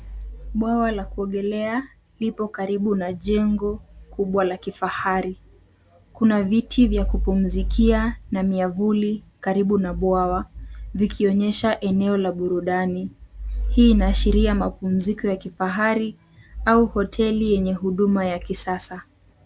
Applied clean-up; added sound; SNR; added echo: none; none; none; none.